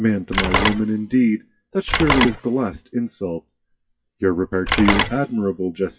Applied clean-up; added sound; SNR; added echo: classical method WPE with log-MMSE.